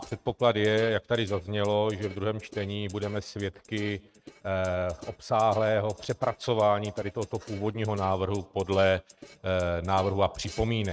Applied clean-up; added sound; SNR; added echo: neural mask model RNNoise.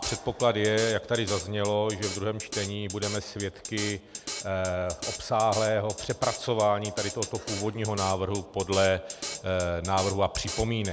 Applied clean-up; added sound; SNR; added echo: none; Drum kit; 10 dB; none.